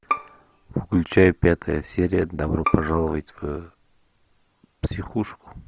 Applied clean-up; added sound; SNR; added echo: none; Bowed string instrument; 10 dB; none.